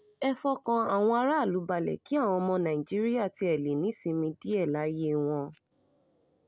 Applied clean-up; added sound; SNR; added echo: none; none; none; none.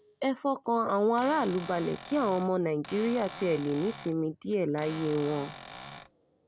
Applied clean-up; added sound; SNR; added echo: none; Cupboard open or close / Door; 15 dB; none.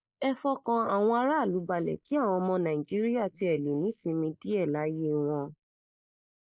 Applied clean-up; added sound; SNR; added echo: neural mask model Resemble Enhance denoiser.